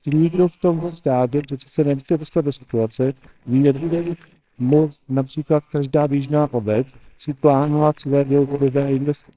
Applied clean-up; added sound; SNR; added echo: neural separator model SepFormer WHAMR!.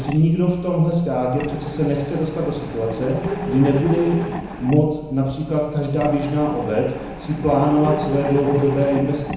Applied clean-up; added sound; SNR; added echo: none; Mechanisms; 10 dB; reverberation time 1.0 s.